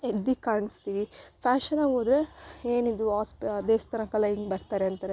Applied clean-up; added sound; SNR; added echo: none; none; none; none.